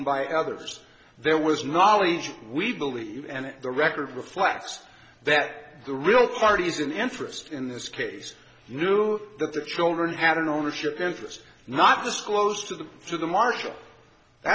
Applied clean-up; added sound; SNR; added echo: none; none; none; none.